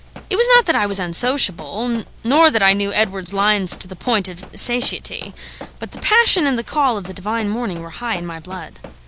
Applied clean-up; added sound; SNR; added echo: none; Run; 18 dB; none.